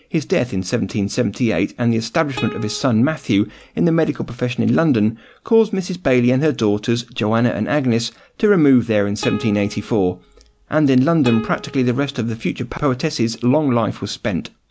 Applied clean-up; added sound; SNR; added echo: none; Plucked string instrument; 17 dB; none.